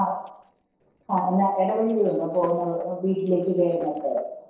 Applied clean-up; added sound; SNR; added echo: neural separator model SepFormer DNS4.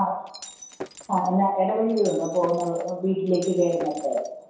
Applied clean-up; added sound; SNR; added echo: none; Shatter; 17 dB; reverberation time 0.7 s.